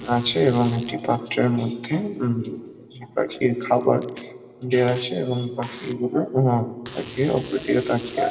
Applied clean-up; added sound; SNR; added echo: none; Packing tape, duct tape; 18 dB; reverberation time 2.6 s.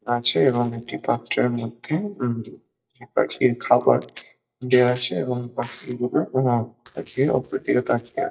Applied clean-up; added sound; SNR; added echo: neural mask model DeepFilterNet 3.